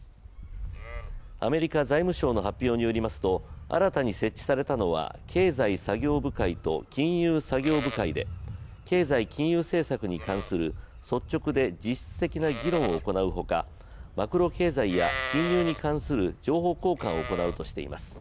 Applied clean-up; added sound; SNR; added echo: none; Livestock, farm animals, working animals; 11 dB; none.